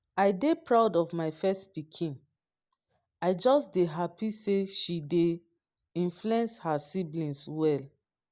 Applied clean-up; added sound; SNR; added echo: none; none; none; none.